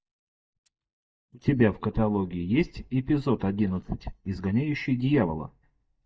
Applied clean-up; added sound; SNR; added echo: neural mask model DeepFilterNet 3.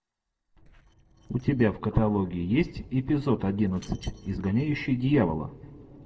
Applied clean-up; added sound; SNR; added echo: neural separator model SepFormer DNS4.